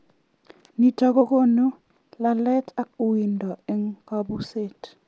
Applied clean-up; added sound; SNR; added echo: none; none; none; none.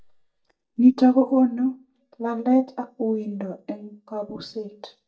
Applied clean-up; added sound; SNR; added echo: neural mask model DeepFilterNet 3.